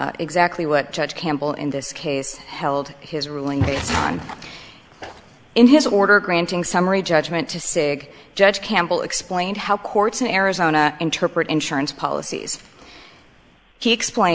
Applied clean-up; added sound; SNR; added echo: none; none; none; none.